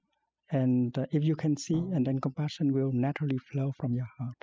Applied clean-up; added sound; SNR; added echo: classical method spectral subtraction.